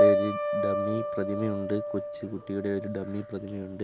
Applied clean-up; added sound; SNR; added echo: none; Piano; -3 dB; none.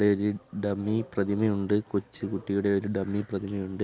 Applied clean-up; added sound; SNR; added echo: none; none; none; none.